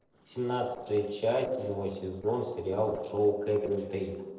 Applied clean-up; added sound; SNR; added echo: neural separator model SepFormer DNS4.